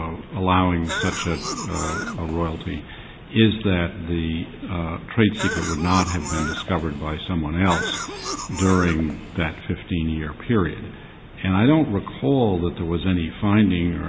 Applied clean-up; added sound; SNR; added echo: none; Cough; 8 dB; none.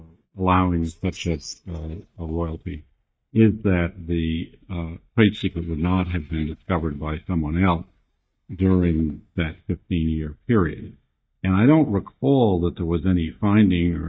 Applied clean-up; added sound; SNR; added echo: neural mask model DeepFilterNet 3.